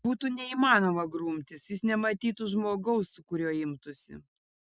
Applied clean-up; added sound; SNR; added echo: none; none; none; none.